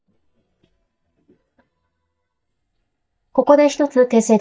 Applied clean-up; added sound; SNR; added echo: neural mask model DeepFilterNet 3.